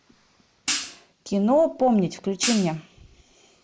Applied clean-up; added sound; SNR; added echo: none; Hi-hat; 6 dB; none.